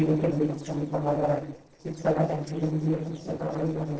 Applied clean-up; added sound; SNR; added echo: neural separator model SepFormer DNS4.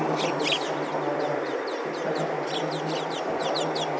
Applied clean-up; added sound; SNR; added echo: none; Chirp, tweet; -4 dB; reverberation time 0.9 s.